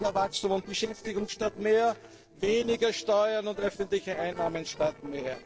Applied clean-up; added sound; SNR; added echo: neural separator model SepFormer DNS4.